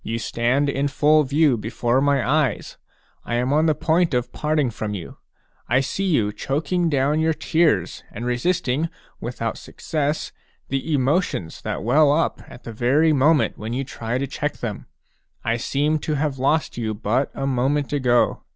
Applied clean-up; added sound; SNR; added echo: none; none; none; none.